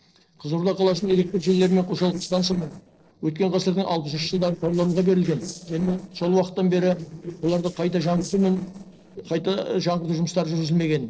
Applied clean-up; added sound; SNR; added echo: neural separator model SepFormer DNS4.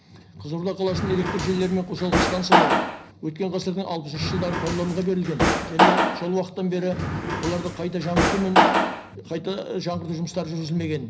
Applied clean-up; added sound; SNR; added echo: none; Drawer open or close; -4 dB; reverberation time 0.5 s.